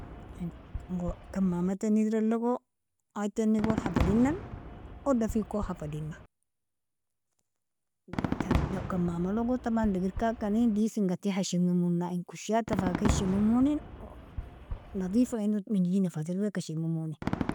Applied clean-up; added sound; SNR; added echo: none; Fireworks; 7 dB; none.